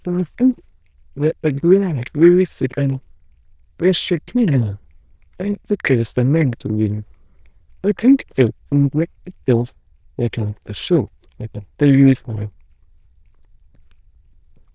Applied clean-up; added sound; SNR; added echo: neural diffusion model UNIVERSE++.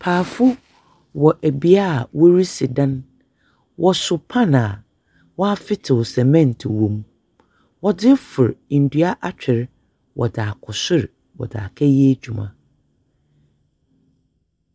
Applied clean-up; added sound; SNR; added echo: none; none; none; none.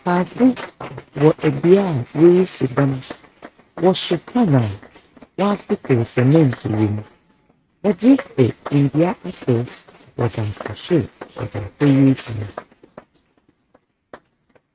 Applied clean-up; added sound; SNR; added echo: neural mask model RNNoise.